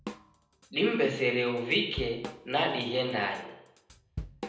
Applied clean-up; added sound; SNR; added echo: none; Drum / Drum kit; 14 dB; reverberation time 0.7 s.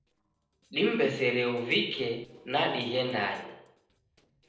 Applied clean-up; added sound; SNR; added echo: neural separator model SepFormer DNS4.